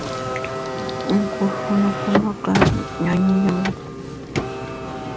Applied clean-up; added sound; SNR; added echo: none; Car; 2 dB; none.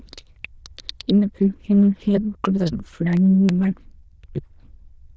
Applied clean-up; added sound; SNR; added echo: neural diffusion model UNIVERSE++.